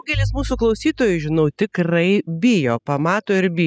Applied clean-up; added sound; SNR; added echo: classical method spectral subtraction.